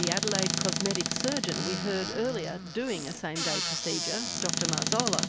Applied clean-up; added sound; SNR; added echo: none; Squeak / Cupboard open or close; -2 dB; none.